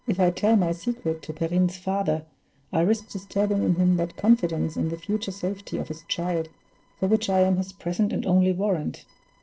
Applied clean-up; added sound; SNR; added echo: neural separator model SepFormer DNS4.